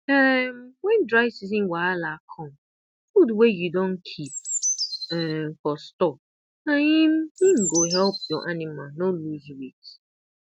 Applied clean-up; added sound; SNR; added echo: none; Bird; 5 dB; none.